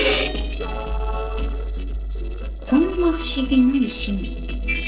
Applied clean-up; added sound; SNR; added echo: neural separator model SepFormer DNS4.